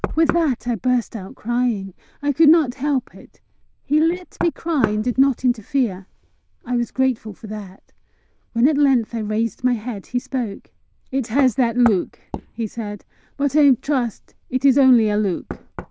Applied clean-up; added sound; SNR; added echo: neural diffusion model UNIVERSE++.